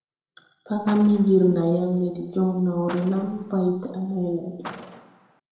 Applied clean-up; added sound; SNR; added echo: none; Car; 20 dB; reverberation time 1.1 s.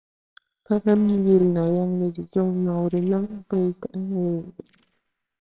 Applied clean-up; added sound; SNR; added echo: neural separator model SepFormer WHAMR!.